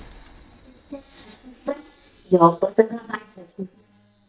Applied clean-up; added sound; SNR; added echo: neural mask model DeepFilterNet 3.